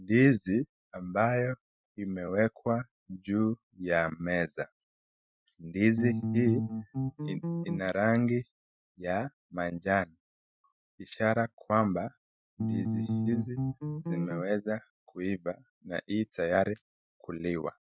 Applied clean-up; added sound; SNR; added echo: classical method Wiener filter.